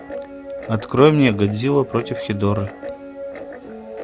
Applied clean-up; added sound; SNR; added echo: none; Guitar; 12 dB; none.